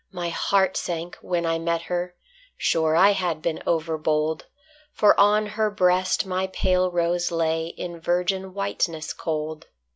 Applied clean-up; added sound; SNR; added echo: none; none; none; none.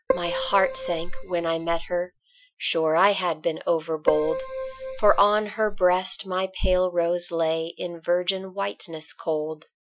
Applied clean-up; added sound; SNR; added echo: classical method Wiener filter.